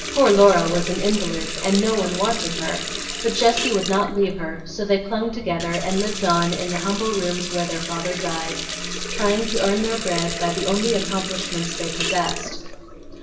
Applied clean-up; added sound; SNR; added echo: none; Water tap, faucet; 6 dB; reverberation time 0.9 s.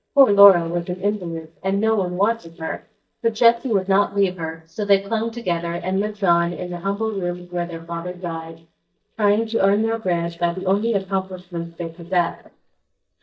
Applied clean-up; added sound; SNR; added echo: neural mask model DeepFilterNet 3.